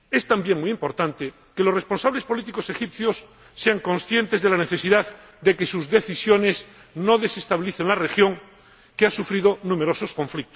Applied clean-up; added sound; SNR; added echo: none; none; none; none.